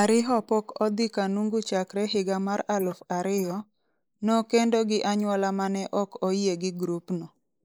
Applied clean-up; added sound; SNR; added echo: neural mask model Resemble Enhance denoiser.